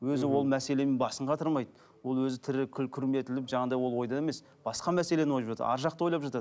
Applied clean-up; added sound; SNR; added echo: none; none; none; none.